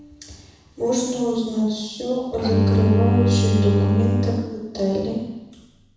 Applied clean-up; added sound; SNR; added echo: none; Bowed string instrument; -1 dB; reverberation time 1.1 s.